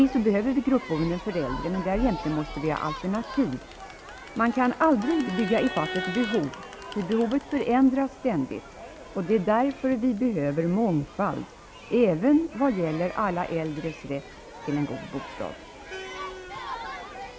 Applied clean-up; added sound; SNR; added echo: none; Crowd; 13 dB; none.